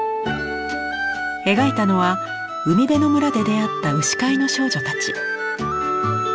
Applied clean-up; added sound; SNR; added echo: none; none; none; none.